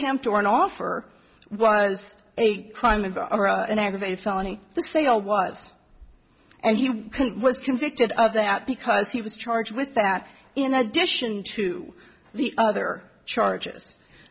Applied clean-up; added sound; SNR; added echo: none; none; none; none.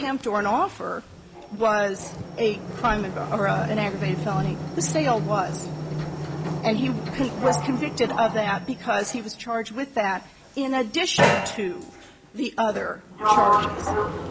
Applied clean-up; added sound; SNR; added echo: none; Sliding door; 2 dB; none.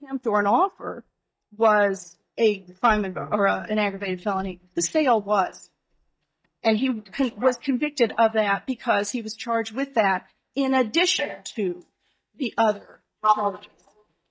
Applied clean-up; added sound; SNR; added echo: neural mask model DeepFilterNet 3.